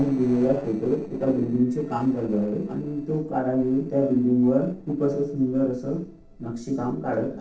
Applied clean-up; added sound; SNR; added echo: neural separator model SepFormer DNS4.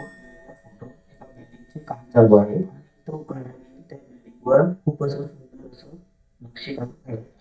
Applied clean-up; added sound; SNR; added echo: neural mask model DeepFilterNet 3.